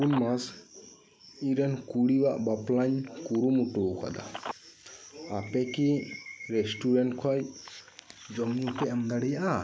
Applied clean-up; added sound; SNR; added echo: none; Telephone; 19 dB; none.